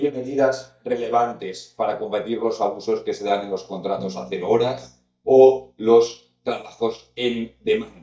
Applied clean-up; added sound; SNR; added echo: neural mask model DeepFilterNet 3.